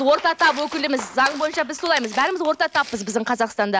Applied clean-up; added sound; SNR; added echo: none; Walk, footsteps; 19 dB; none.